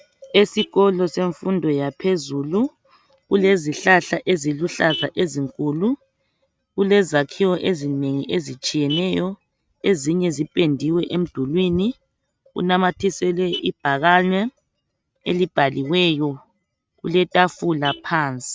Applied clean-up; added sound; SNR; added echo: neural mask model RNNoise.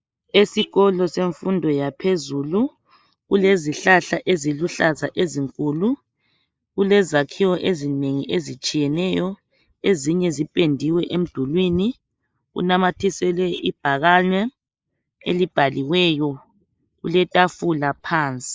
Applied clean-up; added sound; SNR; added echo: neural mask model Resemble Enhance denoiser.